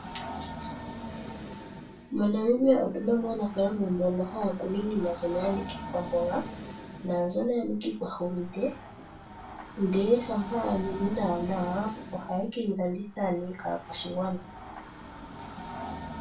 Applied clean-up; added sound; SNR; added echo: none; Train; 12 dB; reverberation time 0.3 s.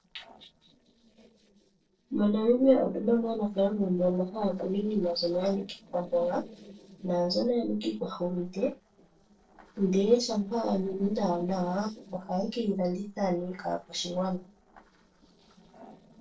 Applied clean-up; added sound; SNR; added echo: neural separator model SepFormer DNS4.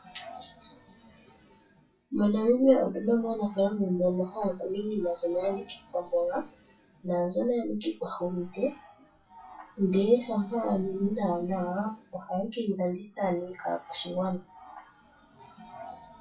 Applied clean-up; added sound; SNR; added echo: classical method WPE with log-MMSE.